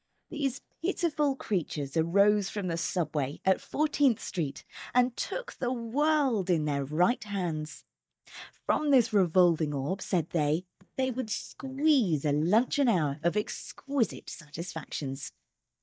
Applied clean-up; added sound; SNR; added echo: neural mask model DeepFilterNet 3.